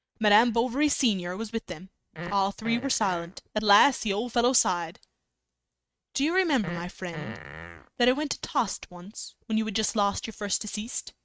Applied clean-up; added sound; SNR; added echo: neural mask model RNNoise.